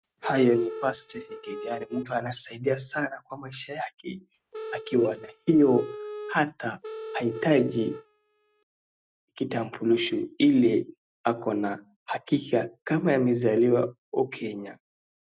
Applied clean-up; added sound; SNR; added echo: neural mask model RNNoise.